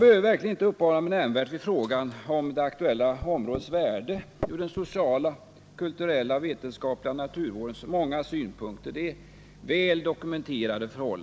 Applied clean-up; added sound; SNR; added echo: none; Microwave oven; 19 dB; none.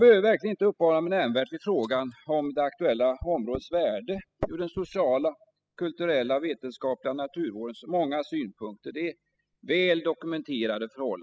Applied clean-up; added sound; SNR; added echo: classical method spectral subtraction.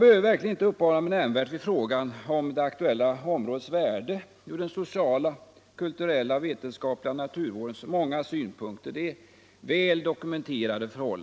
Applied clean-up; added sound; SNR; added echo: none; none; none; none.